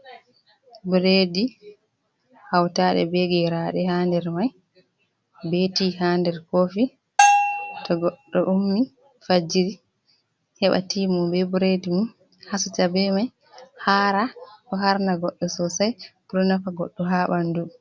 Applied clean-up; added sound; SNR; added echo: none; Bell; -2 dB; none.